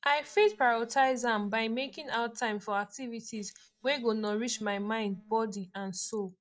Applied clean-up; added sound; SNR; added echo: neural separator model SepFormer DNS4.